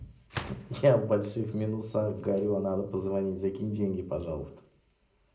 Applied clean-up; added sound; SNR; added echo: none; Gunshot, gunfire; 18 dB; reverberation time 0.4 s.